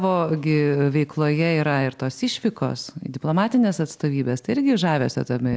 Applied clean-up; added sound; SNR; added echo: none; none; none; none.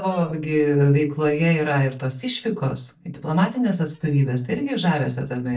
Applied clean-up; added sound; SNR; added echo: neural mask model DeepFilterNet 3.